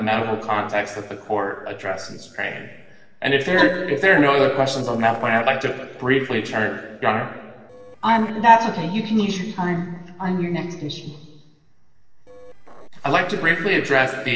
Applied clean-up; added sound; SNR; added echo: neural separator model SepFormer DNS4.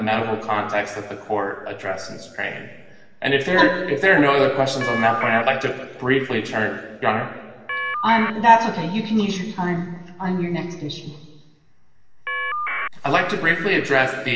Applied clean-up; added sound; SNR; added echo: none; Telephone; 3 dB; reverberation time 1.4 s.